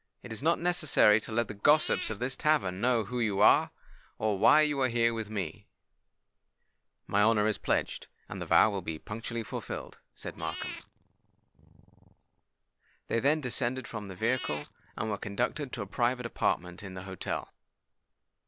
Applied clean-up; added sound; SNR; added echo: none; Meow / Purr; 16 dB; none.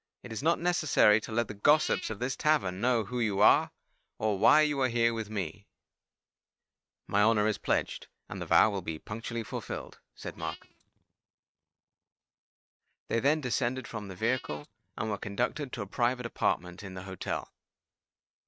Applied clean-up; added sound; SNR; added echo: neural mask model RNNoise.